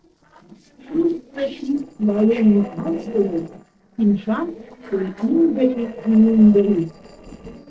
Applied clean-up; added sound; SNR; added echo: neural separator model SepFormer DNS4.